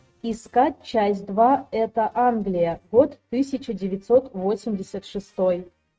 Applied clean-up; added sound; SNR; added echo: neural mask model RNNoise.